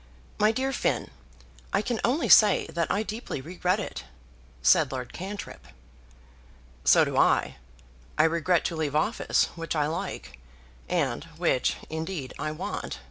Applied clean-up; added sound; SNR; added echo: none; none; none; none.